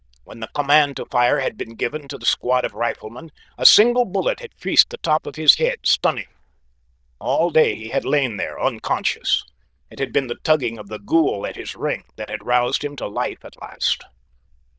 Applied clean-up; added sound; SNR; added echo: neural diffusion model UNIVERSE++.